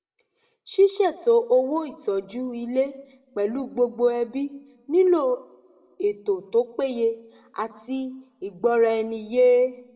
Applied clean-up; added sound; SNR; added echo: none; none; none; reverberation time 0.8 s.